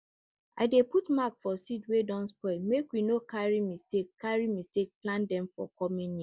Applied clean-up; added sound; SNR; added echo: none; none; none; none.